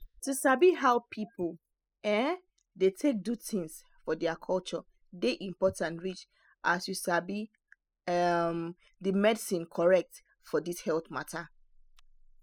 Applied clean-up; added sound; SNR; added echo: classical method spectral subtraction.